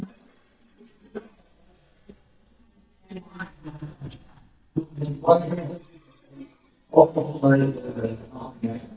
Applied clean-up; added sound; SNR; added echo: neural mask model DeepFilterNet 3.